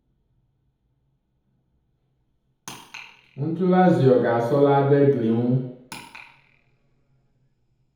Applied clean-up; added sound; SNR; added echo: none; none; none; reverberation time 1.9 s.